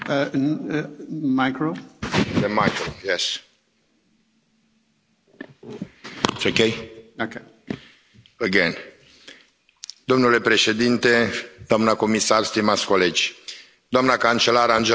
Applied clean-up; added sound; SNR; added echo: none; none; none; none.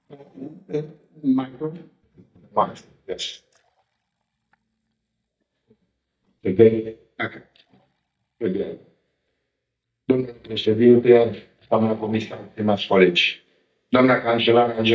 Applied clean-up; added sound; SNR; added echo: neural mask model DeepFilterNet 3.